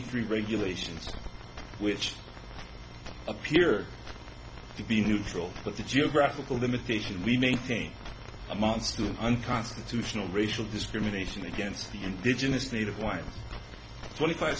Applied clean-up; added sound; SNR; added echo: none; none; none; none.